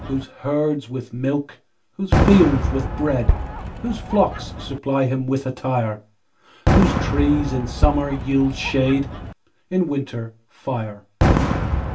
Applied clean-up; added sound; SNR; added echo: none; Fireworks; 1 dB; reverberation time 0.2 s.